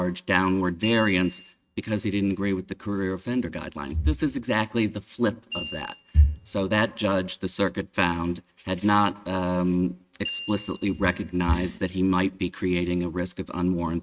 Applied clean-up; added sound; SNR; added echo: neural mask model RNNoise.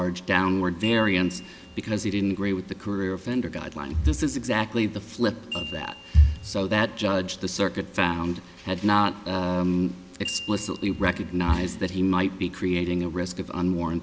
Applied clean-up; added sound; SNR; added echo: none; Glockenspiel; 18 dB; none.